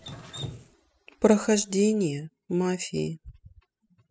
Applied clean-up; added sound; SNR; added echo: classical method spectral subtraction.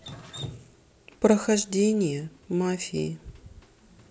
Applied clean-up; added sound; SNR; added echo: none; Drip; 19 dB; none.